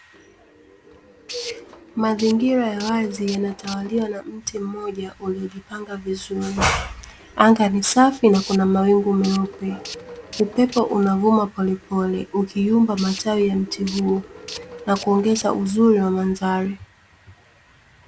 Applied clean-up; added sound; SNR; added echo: none; Tools; 17 dB; none.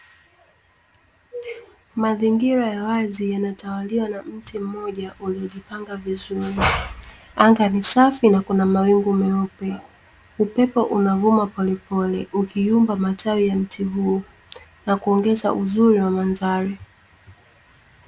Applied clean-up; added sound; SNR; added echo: none; none; none; none.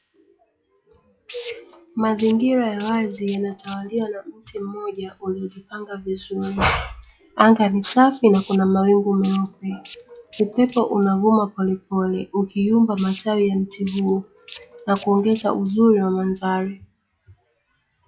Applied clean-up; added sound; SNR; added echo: classical method log-MMSE.